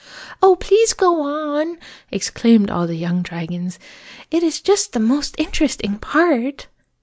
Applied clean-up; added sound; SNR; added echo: none; none; none; none.